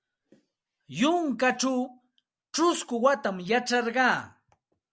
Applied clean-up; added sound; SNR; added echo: none; none; none; none.